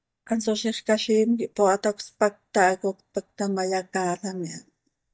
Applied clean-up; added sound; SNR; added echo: neural mask model DeepFilterNet 3.